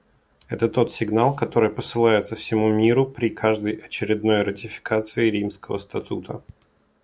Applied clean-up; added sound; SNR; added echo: none; none; none; none.